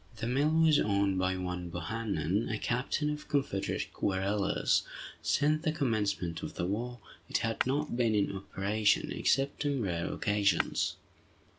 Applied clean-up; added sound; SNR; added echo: none; Shatter; 10 dB; none.